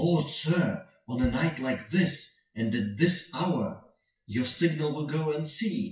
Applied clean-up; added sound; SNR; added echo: classical method WPE with log-MMSE.